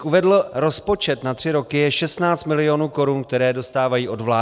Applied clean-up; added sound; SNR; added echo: none; none; none; none.